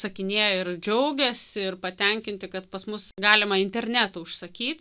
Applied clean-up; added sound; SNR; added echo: none; none; none; none.